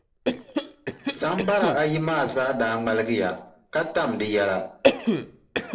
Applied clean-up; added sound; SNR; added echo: neural separator model SepFormer DNS4.